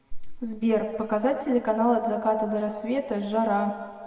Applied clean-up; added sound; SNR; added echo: none; none; none; reverberation time 2.0 s.